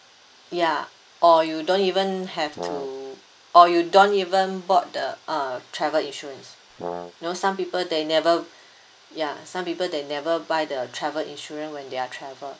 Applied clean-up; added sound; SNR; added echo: none; Brass instrument; 11 dB; none.